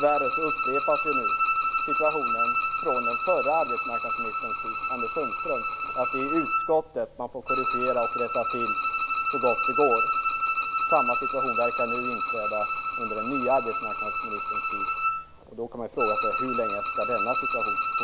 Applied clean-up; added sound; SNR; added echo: none; Bowed string instrument; -2 dB; none.